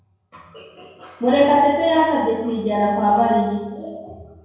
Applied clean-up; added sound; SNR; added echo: none; none; none; reverberation time 1.0 s.